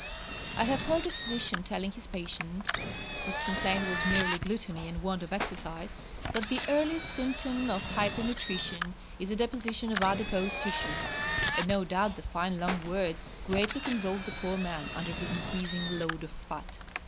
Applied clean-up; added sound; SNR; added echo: none; Engine; -4 dB; none.